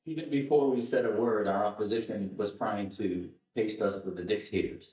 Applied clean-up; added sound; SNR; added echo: neural mask model DeepFilterNet 3.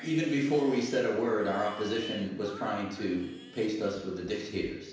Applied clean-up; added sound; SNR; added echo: none; Livestock, farm animals, working animals; 19 dB; reverberation time 0.9 s.